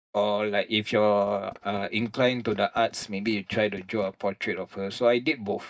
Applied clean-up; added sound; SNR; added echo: neural mask model DeepFilterNet 3.